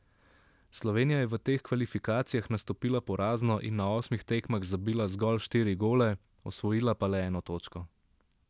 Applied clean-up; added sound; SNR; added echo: none; none; none; none.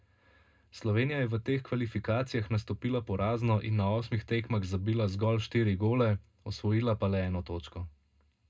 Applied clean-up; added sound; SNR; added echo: none; none; none; reverberation time 0.2 s.